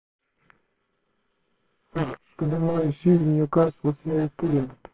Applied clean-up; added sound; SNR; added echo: neural separator model SepFormer WHAMR!.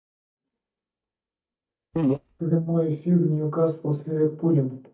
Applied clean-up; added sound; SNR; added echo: neural mask model DeepFilterNet 3.